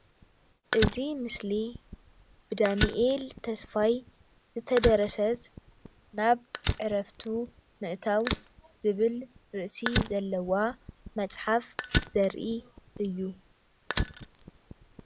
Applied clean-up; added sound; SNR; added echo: none; Fire; 4 dB; none.